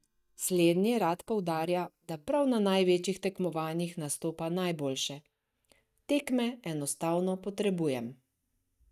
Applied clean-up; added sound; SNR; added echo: neural mask model DeepFilterNet 3.